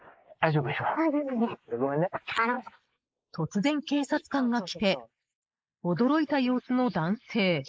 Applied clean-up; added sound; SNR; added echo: neural mask model Resemble Enhance denoiser.